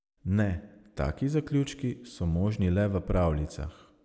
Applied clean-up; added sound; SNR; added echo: none; none; none; none.